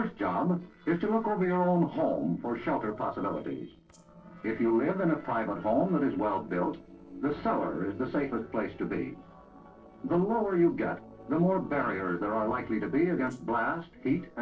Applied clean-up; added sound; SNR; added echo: neural separator model SepFormer DNS4.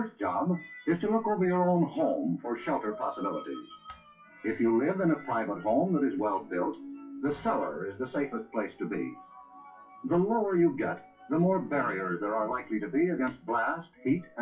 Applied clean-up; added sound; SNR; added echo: classical method WPE with log-MMSE.